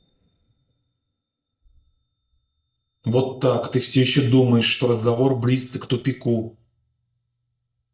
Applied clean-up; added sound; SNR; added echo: neural mask model DeepFilterNet 3.